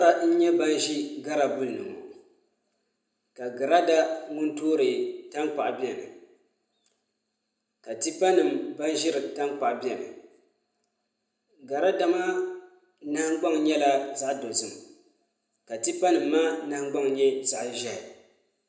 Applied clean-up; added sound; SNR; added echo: none; none; none; reverberation time 0.8 s.